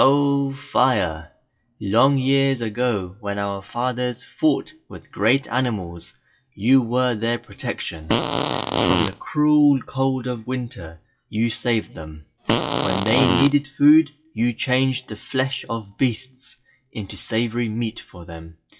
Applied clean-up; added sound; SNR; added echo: classical method WPE with log-MMSE.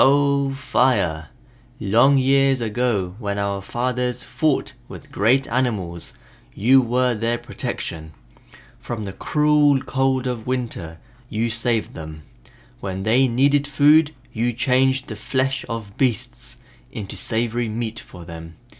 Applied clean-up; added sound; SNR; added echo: none; none; none; none.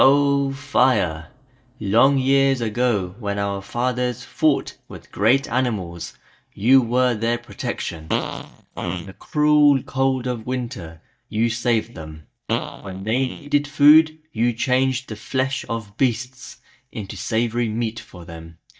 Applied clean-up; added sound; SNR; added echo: neural mask model DeepFilterNet 3.